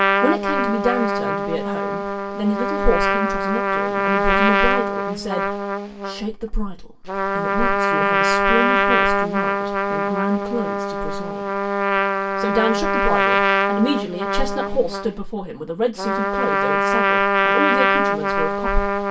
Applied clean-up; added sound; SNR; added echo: none; Trumpet; -4 dB; reverberation time 0.2 s.